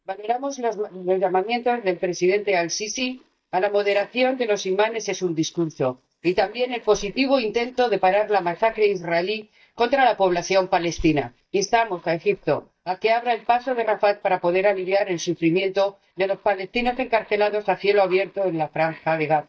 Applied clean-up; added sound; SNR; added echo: neural mask model DeepFilterNet 3.